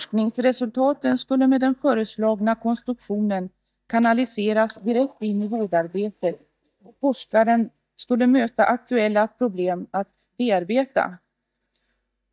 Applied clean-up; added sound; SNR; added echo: neural mask model DeepFilterNet 3.